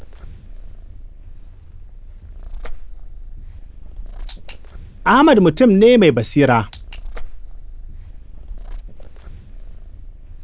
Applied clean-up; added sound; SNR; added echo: none; Purr; 11 dB; none.